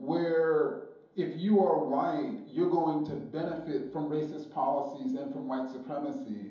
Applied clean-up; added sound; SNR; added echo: none; none; none; reverberation time 2.8 s.